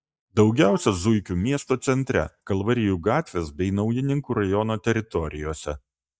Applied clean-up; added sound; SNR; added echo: neural mask model DeepFilterNet 3.